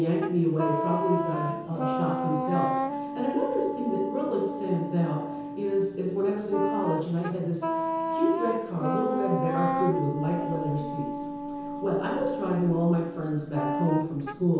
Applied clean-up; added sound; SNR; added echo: none; Wind instrument, woodwind instrument; 3 dB; reverberation time 0.9 s.